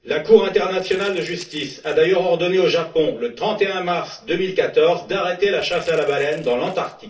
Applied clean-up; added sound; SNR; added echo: neural separator model SepFormer DNS4.